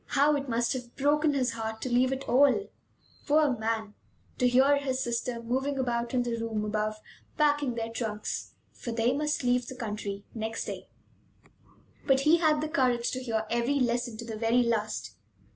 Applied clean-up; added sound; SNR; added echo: none; none; none; none.